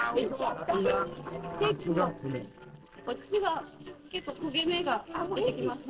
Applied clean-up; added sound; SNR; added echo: neural separator model SepFormer DNS4.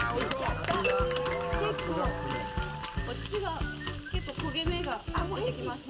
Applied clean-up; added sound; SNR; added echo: none; Doorbell; 4 dB; reverberation time 1.3 s.